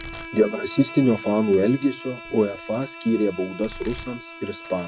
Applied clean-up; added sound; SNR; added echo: none; Domestic sounds, home sounds + Bowed string instrument; 14 dB; none.